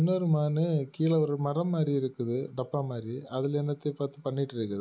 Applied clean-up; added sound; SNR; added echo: none; none; none; none.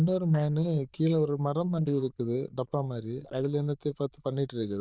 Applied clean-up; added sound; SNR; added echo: neural diffusion model UNIVERSE++.